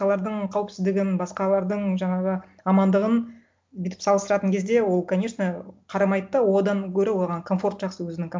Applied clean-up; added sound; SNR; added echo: none; none; none; none.